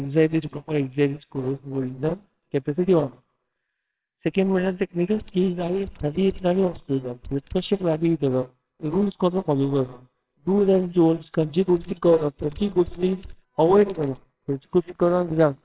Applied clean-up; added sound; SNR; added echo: neural separator model SepFormer WHAMR!.